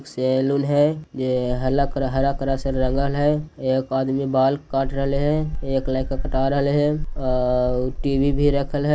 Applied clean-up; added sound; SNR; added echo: none; Meow; 3 dB; none.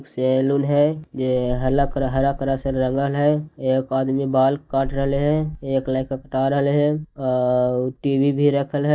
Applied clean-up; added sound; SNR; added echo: neural mask model DeepFilterNet 3.